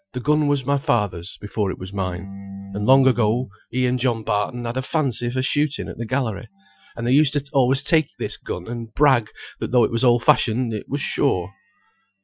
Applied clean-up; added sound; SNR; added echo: classical method Wiener filter.